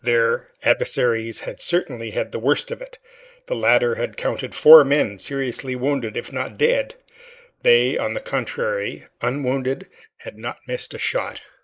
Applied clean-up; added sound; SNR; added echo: neural mask model Resemble Enhance denoiser.